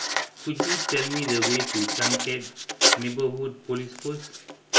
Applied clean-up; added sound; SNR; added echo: none; Writing; -3 dB; reverberation time 0.2 s.